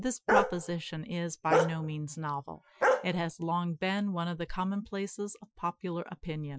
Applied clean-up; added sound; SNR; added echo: classical method Wiener filter.